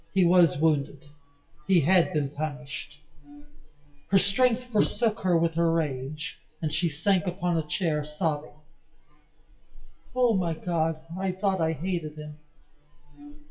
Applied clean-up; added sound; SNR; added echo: classical method WPE with log-MMSE.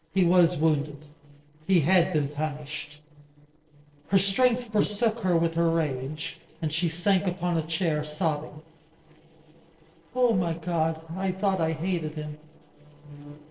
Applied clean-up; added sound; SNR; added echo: neural separator model SepFormer DNS4.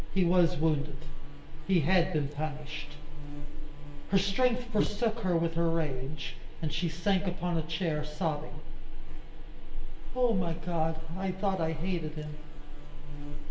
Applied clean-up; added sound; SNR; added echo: none; Buzz; -2 dB; reverberation time 0.7 s.